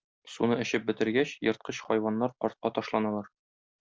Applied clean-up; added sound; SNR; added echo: none; none; none; none.